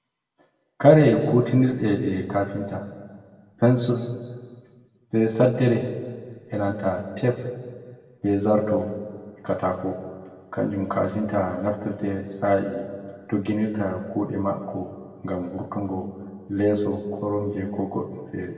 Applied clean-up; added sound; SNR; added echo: none; none; none; reverberation time 1.6 s.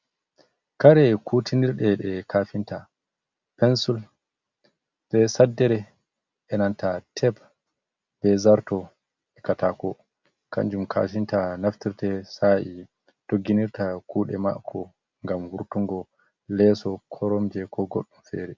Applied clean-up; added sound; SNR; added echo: none; none; none; none.